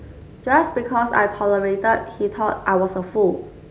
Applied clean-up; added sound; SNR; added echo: none; none; none; none.